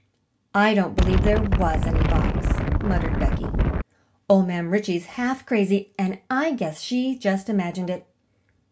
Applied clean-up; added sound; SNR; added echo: none; Wind; -4 dB; reverberation time 0.2 s.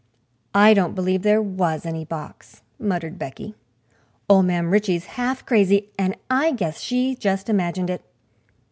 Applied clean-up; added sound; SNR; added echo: none; none; none; none.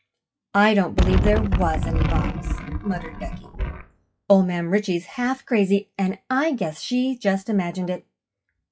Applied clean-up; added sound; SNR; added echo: classical method WPE with log-MMSE.